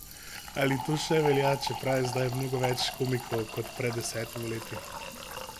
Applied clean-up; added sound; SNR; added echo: none; Fill (with liquid); 7 dB; none.